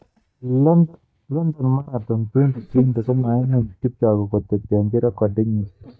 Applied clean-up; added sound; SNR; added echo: neural mask model DeepFilterNet 3.